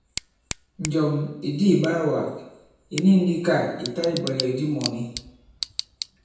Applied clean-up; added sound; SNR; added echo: none; Tick / Bicycle; 13 dB; reverberation time 0.9 s.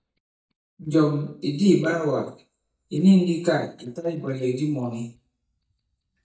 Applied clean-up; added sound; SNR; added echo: neural mask model DeepFilterNet 3.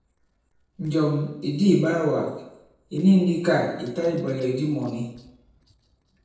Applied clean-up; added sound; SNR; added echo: neural separator model SepFormer DNS4.